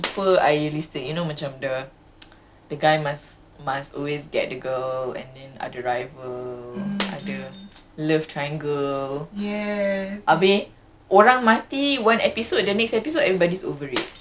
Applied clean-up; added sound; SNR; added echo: none; Shatter; 17 dB; none.